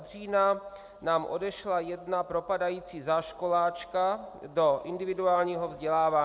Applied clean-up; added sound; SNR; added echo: none; none; none; none.